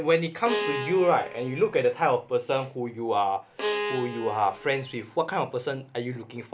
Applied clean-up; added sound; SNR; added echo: none; Bowed string instrument; 7 dB; none.